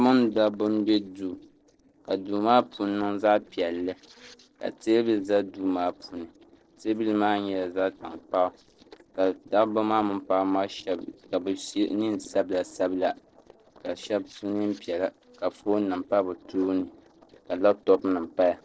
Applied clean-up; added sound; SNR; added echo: neural separator model SepFormer DNS4.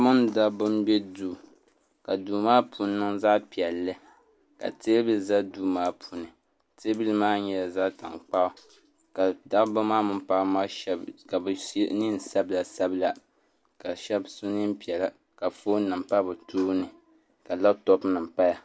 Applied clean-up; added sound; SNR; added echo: none; none; none; none.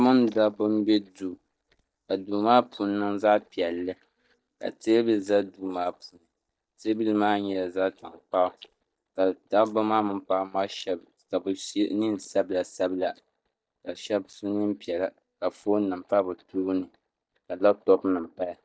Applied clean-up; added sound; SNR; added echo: neural mask model DeepFilterNet 3.